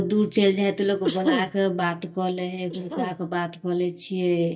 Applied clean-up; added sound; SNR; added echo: neural mask model DeepFilterNet 3.